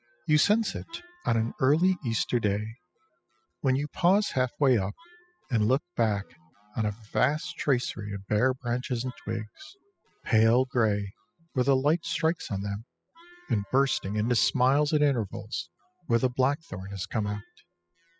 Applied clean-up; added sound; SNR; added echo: classical method spectral subtraction.